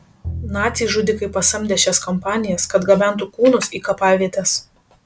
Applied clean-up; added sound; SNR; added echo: none; Bowed string instrument; 15 dB; none.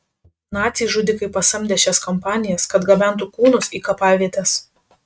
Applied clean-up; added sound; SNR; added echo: neural mask model RNNoise.